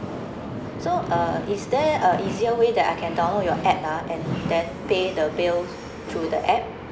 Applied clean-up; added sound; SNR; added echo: none; Subway, metro, underground; 8 dB; none.